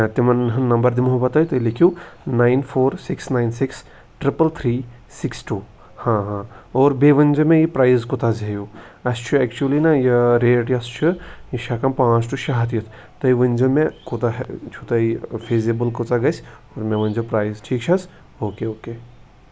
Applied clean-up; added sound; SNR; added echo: none; none; none; none.